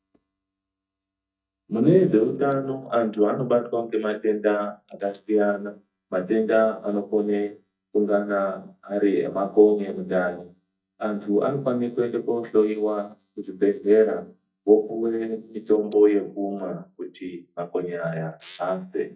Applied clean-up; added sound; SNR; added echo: neural mask model DeepFilterNet 3.